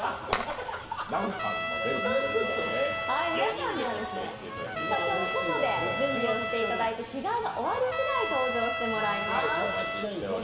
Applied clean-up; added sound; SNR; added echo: none; Trumpet; 3 dB; reverberation time 2.3 s.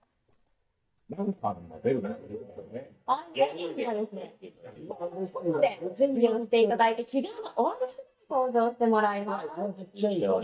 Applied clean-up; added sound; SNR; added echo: neural mask model DeepFilterNet 3.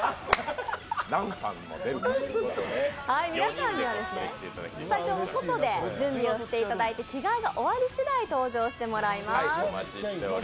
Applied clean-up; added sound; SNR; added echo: none; none; none; none.